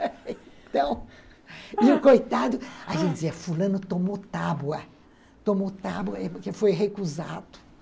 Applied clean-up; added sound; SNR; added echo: none; none; none; none.